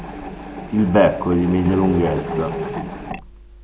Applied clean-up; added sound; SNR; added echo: none; Mechanisms; 7 dB; none.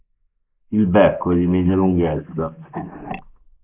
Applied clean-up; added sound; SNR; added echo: neural mask model Resemble Enhance denoiser.